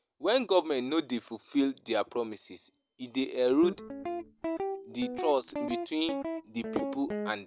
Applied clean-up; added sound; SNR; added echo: none; Guitar; 5 dB; none.